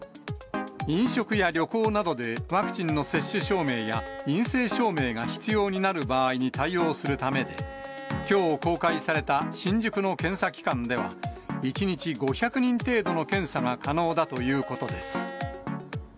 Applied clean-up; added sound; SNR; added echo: none; Bowed string instrument; 15 dB; none.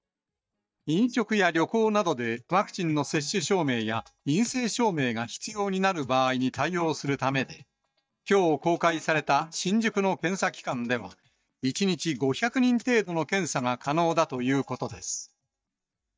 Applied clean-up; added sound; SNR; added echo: neural mask model DeepFilterNet 3.